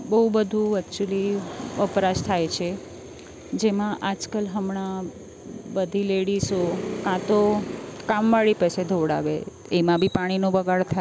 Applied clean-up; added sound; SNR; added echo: none; none; none; none.